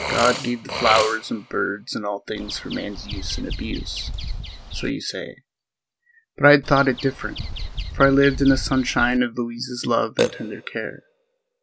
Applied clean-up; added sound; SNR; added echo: none; Bird vocalization, bird call, bird song + Burping, eructation; 8 dB; none.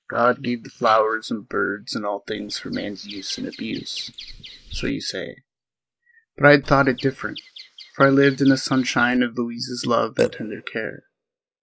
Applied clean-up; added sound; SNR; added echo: neural mask model Resemble Enhance denoiser.